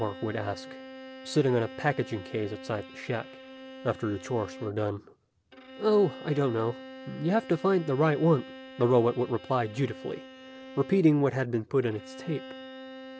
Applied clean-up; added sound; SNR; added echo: none; Bowed string instrument; 16 dB; none.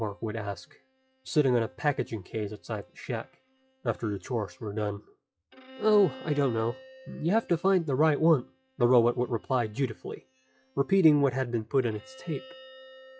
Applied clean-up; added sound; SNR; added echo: classical method log-MMSE.